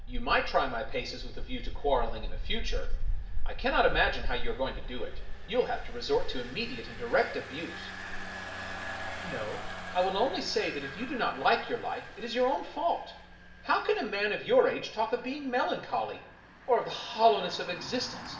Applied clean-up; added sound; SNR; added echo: none; Engine; 3 dB; reverberation time 0.8 s.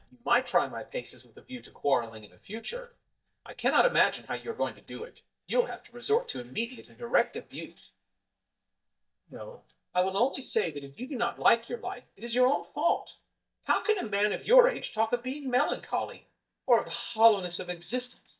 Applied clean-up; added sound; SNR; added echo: neural mask model DeepFilterNet 3.